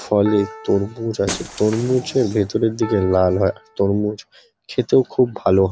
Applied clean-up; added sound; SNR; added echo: none; Shatter + Piano; 17 dB; none.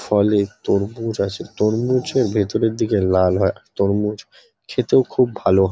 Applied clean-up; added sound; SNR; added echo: none; none; none; none.